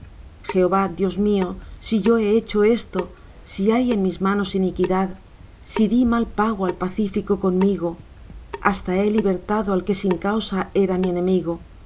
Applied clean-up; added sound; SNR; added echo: none; Drip / Sink (filling or washing) / Water tap, faucet; 16 dB; none.